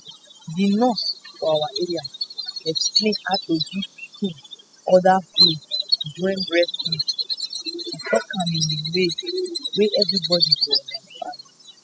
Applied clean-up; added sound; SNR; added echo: classical method spectral subtraction.